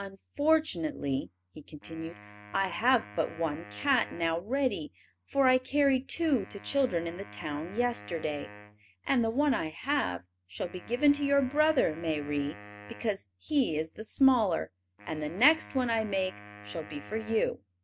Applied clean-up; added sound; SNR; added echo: none; Wind instrument, woodwind instrument; 20 dB; none.